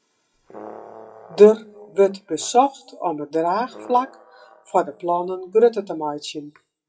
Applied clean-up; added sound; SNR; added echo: classical method WPE with log-MMSE.